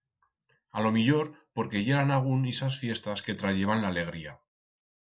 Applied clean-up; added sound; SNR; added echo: neural mask model Resemble Enhance denoiser.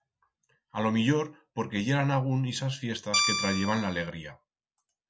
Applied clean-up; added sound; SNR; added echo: none; Guitar; 0 dB; none.